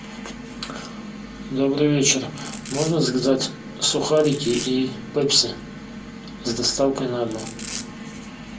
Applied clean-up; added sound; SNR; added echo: none; Domestic sounds, home sounds; 13 dB; reverberation time 0.2 s.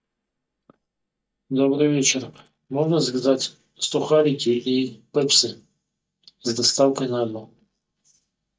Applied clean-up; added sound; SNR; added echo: neural mask model DeepFilterNet 3.